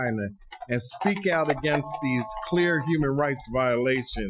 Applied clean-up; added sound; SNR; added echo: classical method Wiener filter.